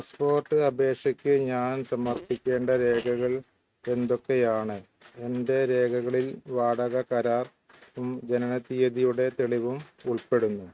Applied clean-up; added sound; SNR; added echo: neural mask model RNNoise.